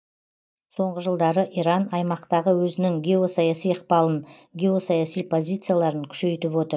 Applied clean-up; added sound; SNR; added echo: neural mask model DeepFilterNet 3.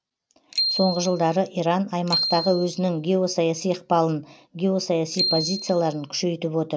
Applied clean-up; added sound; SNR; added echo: none; Bicycle bell; 6 dB; none.